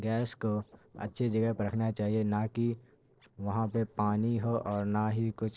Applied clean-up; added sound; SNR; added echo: neural separator model SepFormer DNS4.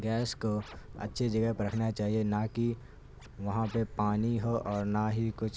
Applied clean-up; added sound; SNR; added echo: none; Idling / Accelerating, revving, vroom / Car + Scratching (performance technique); 16 dB; none.